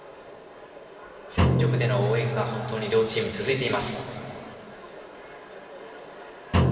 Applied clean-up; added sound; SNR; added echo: none; Drum; 0 dB; reverberation time 2.5 s.